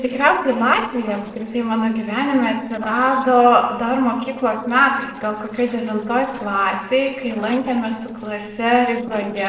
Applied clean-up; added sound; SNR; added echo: neural separator model SepFormer DNS4.